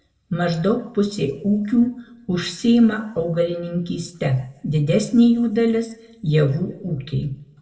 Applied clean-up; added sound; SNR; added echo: none; none; none; reverberation time 0.7 s.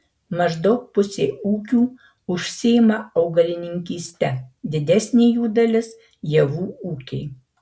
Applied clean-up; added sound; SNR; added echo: none; none; none; none.